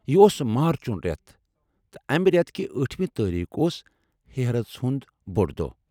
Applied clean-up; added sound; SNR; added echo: none; none; none; none.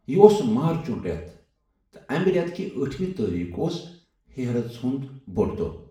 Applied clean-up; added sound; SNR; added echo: none; none; none; reverberation time 0.5 s.